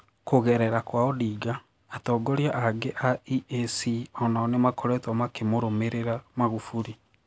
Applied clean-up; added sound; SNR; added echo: none; none; none; none.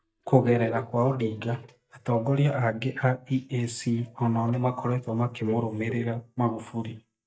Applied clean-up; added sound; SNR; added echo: neural mask model DeepFilterNet 3.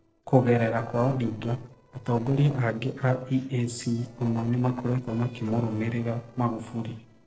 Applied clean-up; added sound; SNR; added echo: neural separator model SepFormer DNS4.